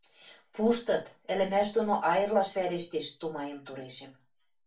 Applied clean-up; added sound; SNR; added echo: none; none; none; reverberation time 0.3 s.